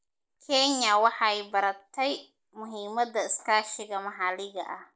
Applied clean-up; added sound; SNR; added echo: neural mask model Resemble Enhance denoiser.